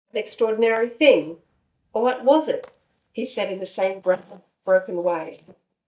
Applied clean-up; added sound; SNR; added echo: neural mask model DeepFilterNet 3.